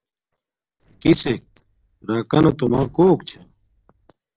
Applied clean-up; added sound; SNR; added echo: neural separator model SepFormer DNS4.